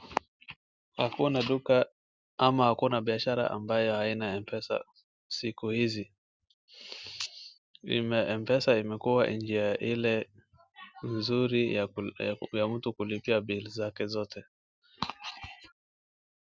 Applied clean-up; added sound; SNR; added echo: none; none; none; none.